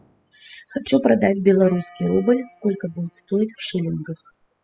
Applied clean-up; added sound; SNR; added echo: classical method spectral subtraction.